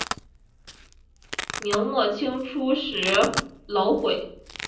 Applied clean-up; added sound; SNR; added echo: none; Domestic sounds, home sounds; 9 dB; reverberation time 0.6 s.